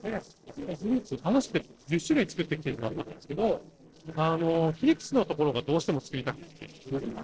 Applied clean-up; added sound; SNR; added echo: neural separator model SepFormer DNS4.